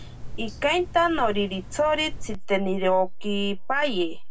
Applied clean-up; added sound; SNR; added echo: none; Drip; 5 dB; reverberation time 0.2 s.